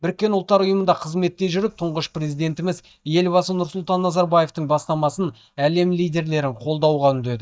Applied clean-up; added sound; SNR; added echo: neural mask model DeepFilterNet 3.